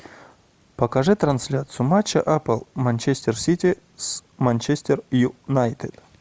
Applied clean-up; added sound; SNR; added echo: none; none; none; none.